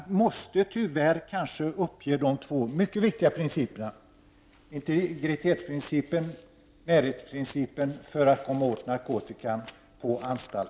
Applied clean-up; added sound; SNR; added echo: none; none; none; none.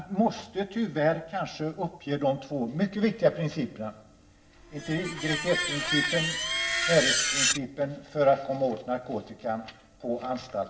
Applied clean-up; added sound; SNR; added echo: none; Screech; 0 dB; reverberation time 0.7 s.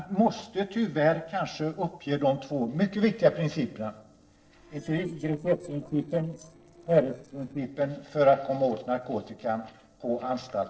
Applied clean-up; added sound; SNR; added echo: neural separator model SepFormer DNS4.